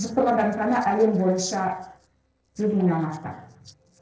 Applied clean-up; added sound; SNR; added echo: neural separator model SepFormer DNS4.